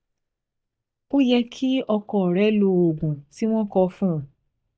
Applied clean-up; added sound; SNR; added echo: neural mask model DeepFilterNet 3.